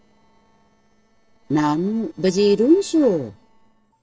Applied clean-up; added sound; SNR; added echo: neural separator model SepFormer DNS4.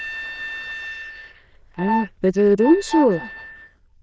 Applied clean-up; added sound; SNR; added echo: neural diffusion model UNIVERSE++.